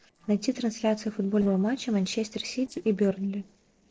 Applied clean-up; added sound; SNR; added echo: neural separator model SepFormer DNS4.